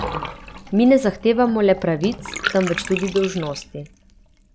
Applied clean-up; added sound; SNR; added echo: none; Bathtub (filling or washing) / Water; 11 dB; none.